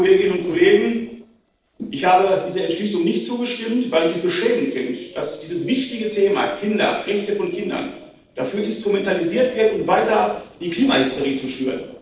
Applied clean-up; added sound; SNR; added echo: neural separator model SepFormer DNS4.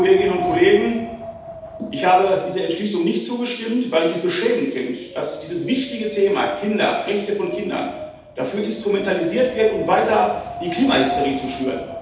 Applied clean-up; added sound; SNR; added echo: none; Wind; 12 dB; reverberation time 0.8 s.